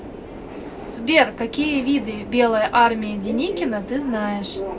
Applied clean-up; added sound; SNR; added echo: none; Subway, metro, underground; 11 dB; reverberation time 0.3 s.